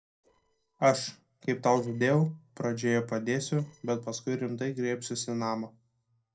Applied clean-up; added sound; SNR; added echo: neural separator model SepFormer DNS4.